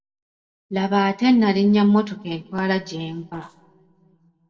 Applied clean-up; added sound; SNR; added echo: neural separator model SepFormer DNS4.